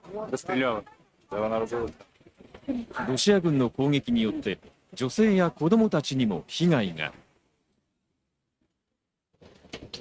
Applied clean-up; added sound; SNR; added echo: neural mask model RNNoise.